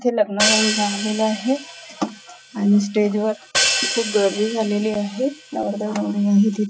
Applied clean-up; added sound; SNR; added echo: none; Hi-hat; 5 dB; none.